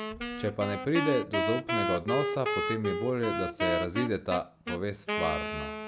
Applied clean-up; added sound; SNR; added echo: none; Wind instrument, woodwind instrument; 1 dB; none.